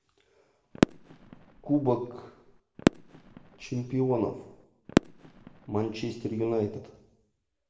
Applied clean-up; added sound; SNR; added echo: none; Fireworks; -1 dB; reverberation time 0.8 s.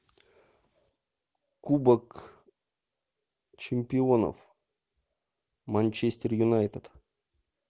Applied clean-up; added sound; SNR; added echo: none; none; none; none.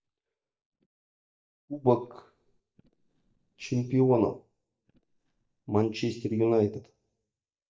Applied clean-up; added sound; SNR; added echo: neural mask model DeepFilterNet 3.